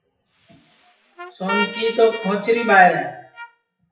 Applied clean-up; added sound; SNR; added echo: classical method WPE with log-MMSE.